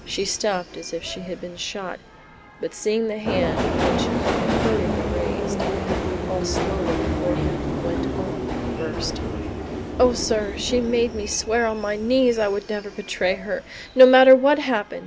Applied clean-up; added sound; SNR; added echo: none; Subway, metro, underground; 4 dB; none.